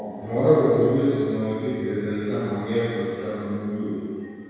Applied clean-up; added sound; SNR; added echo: none; none; none; reverberation time 2.2 s.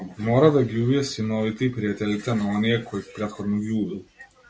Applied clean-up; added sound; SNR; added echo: none; none; none; none.